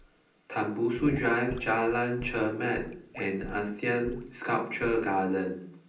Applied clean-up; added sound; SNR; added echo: none; Sink (filling or washing) / Gurgling / Liquid; 17 dB; reverberation time 0.6 s.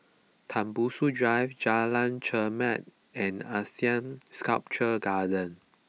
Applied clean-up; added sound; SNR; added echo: none; none; none; none.